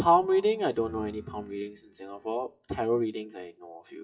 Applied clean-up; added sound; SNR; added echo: classical method WPE with log-MMSE.